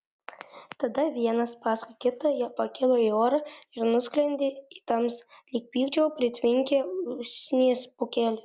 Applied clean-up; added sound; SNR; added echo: none; none; none; none.